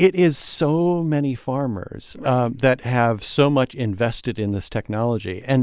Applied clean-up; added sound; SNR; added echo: none; none; none; none.